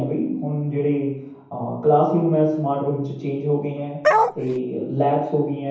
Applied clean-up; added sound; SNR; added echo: none; Bark; -3 dB; reverberation time 0.9 s.